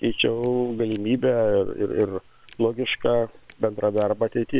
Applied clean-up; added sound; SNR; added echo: neural separator model SepFormer WHAM!.